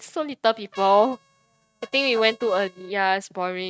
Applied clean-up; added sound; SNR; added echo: neural mask model RNNoise.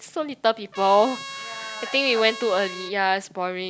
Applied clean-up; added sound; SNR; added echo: none; Trumpet; 13 dB; none.